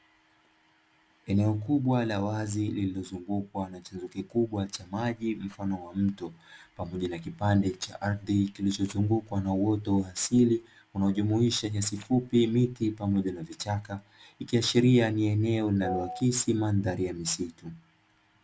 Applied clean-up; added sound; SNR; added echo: none; none; none; none.